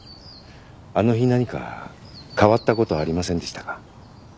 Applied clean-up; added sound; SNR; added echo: none; none; none; none.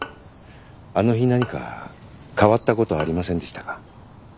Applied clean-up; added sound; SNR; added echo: none; Bowed string instrument; 18 dB; none.